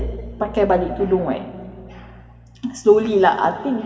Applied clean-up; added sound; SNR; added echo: none; Bowed string instrument; 16 dB; reverberation time 2.1 s.